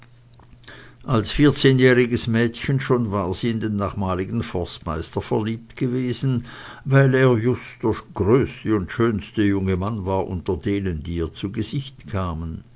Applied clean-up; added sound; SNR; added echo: none; none; none; none.